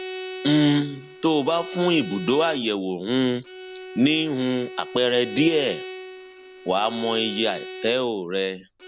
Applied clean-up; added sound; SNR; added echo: none; Bowed string instrument; 13 dB; none.